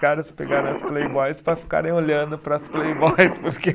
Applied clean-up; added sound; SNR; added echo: none; Cough; 10 dB; none.